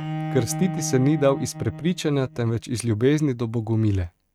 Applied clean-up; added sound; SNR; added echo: neural mask model RNNoise.